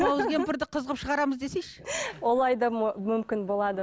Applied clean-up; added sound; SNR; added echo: none; none; none; none.